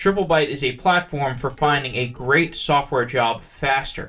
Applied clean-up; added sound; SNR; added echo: neural separator model SepFormer DNS4.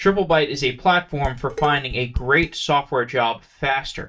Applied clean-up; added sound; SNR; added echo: neural mask model DeepFilterNet 3.